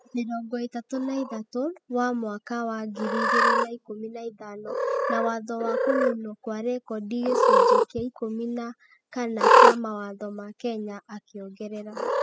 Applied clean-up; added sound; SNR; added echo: classical method spectral subtraction.